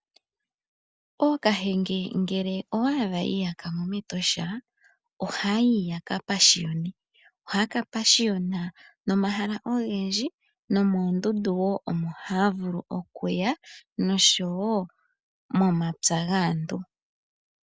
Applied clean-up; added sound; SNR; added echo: none; none; none; none.